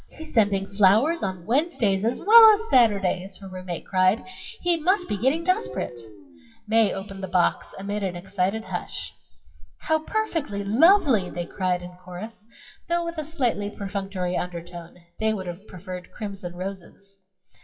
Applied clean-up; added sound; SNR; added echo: classical method WPE with log-MMSE.